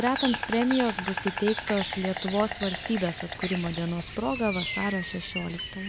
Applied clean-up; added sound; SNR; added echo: none; Insect; 5 dB; none.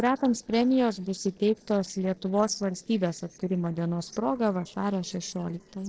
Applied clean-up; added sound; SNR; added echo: neural separator model SepFormer DNS4.